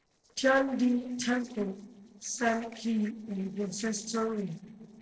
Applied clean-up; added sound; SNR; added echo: neural separator model SepFormer DNS4.